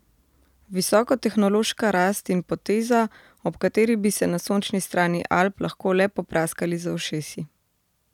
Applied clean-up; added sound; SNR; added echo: none; none; none; none.